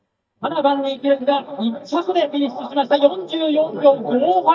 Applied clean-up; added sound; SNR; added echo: neural mask model DeepFilterNet 3.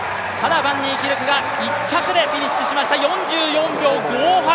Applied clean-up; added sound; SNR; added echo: none; none; none; none.